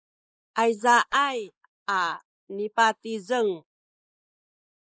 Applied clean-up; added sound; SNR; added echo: neural mask model Resemble Enhance denoiser.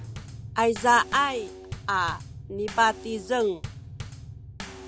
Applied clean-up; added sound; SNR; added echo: none; Bass drum / Snare drum / Drum kit; 13 dB; none.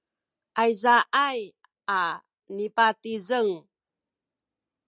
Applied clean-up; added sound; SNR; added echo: none; none; none; none.